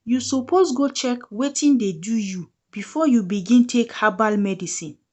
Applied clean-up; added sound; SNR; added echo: none; none; none; none.